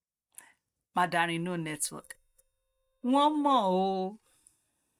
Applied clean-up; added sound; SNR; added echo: neural mask model DeepFilterNet 3.